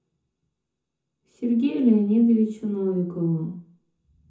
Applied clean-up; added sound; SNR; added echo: none; none; none; reverberation time 0.5 s.